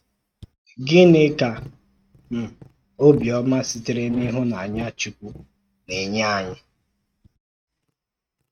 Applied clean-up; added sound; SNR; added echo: neural mask model RNNoise.